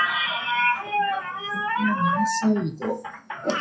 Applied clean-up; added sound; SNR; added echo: classical method WPE with log-MMSE.